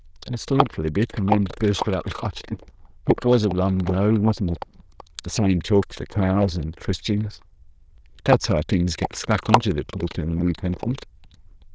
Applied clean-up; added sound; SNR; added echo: neural diffusion model UNIVERSE++.